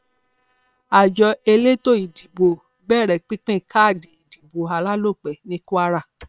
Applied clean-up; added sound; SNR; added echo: neural separator model SepFormer WHAM!.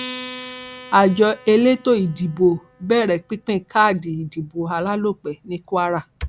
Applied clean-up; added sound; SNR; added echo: none; Acoustic guitar; 20 dB; none.